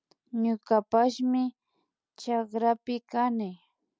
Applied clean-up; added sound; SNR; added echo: none; none; none; none.